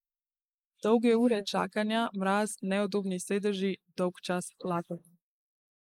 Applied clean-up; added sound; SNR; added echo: neural mask model Resemble Enhance denoiser.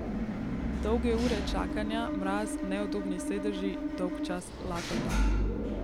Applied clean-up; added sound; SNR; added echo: none; Engine / Mechanisms; -3 dB; none.